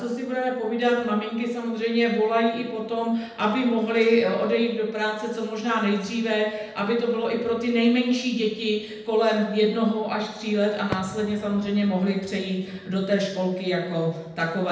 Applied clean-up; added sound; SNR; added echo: none; Fireworks; 18 dB; reverberation time 0.9 s.